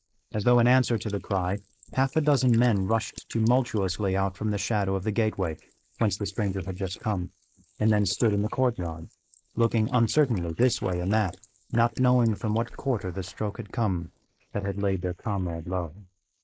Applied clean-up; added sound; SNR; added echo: neural mask model Resemble Enhance denoiser.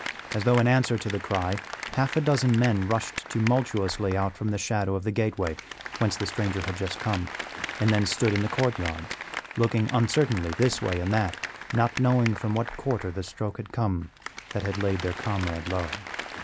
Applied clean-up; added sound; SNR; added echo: none; Applause; 11 dB; none.